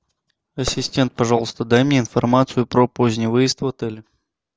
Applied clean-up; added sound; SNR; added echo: none; Fireworks; 19 dB; none.